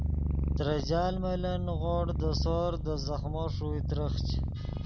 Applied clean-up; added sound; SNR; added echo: none; Purr; -2 dB; none.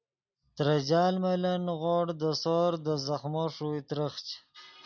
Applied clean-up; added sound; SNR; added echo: none; none; none; none.